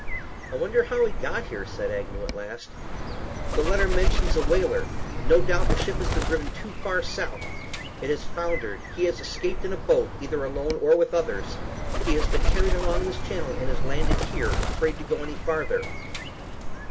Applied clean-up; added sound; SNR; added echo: none; Bird; -2 dB; none.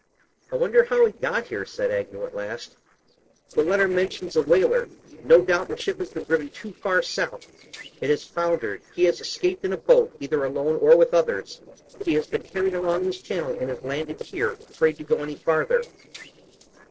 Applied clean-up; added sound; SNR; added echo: neural separator model SepFormer DNS4.